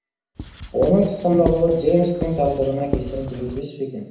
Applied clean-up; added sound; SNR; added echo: none; Writing; 9 dB; reverberation time 0.8 s.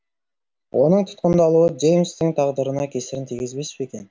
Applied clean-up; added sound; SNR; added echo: none; none; none; none.